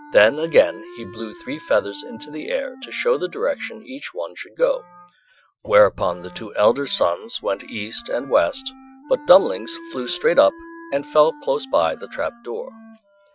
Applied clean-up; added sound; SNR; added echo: classical method Wiener filter.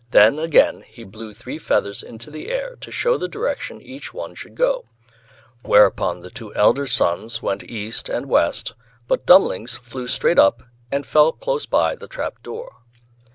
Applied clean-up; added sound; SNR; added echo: none; none; none; none.